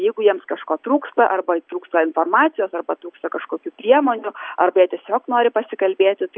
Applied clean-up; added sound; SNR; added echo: none; none; none; none.